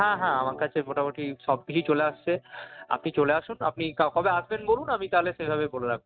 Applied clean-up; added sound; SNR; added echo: neural mask model RNNoise.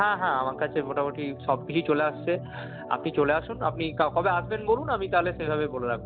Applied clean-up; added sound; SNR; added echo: none; Organ; 11 dB; none.